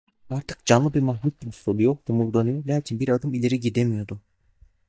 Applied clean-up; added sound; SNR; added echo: neural mask model DeepFilterNet 3.